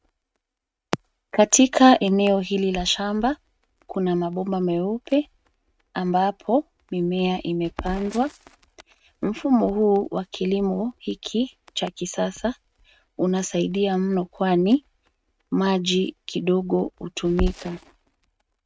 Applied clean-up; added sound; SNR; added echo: neural mask model RNNoise.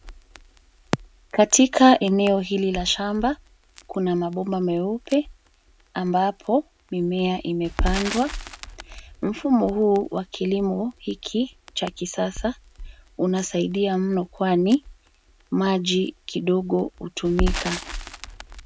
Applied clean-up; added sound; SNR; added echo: none; Crackle; 11 dB; none.